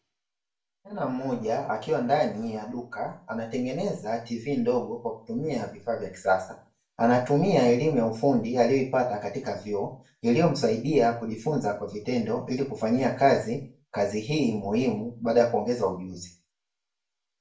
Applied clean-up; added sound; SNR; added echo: none; none; none; reverberation time 0.3 s.